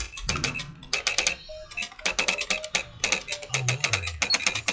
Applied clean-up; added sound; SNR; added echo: classical method WPE with log-MMSE.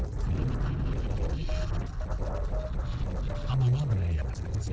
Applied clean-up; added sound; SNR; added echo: neural separator model SepFormer DNS4.